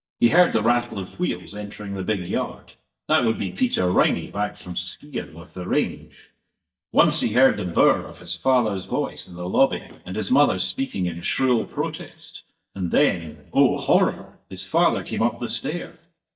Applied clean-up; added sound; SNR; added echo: neural mask model DeepFilterNet 3.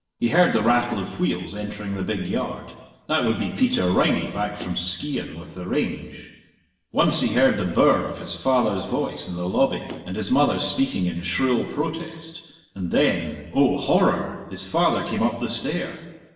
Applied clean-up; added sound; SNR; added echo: none; Motor vehicle (road); 19 dB; reverberation time 1.2 s.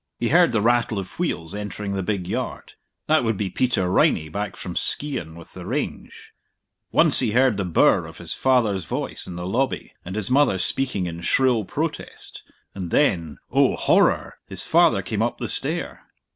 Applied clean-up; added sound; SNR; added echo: none; none; none; none.